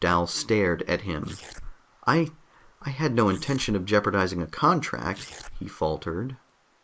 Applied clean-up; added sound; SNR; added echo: neural mask model Resemble Enhance denoiser.